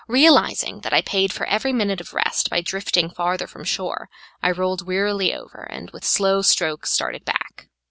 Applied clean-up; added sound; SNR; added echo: none; none; none; none.